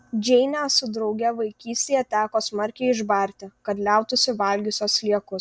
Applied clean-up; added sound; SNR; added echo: none; none; none; none.